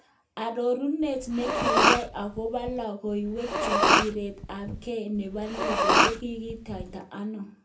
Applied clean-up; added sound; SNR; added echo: none; Respiratory sounds; -5 dB; reverberation time 0.3 s.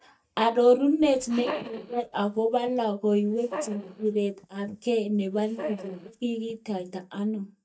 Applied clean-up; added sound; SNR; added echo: neural mask model DeepFilterNet 3.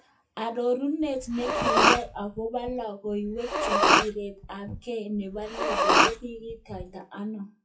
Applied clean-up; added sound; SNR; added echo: classical method WPE with log-MMSE.